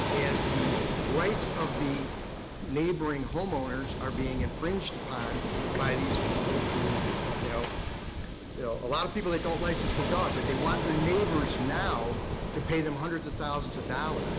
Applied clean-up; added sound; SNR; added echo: none; Waves, surf; -1 dB; none.